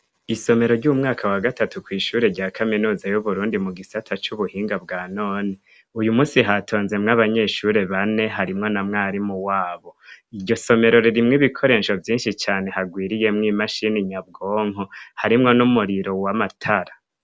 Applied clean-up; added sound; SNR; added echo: none; none; none; none.